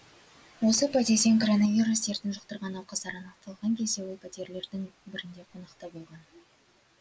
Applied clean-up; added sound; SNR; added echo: none; none; none; none.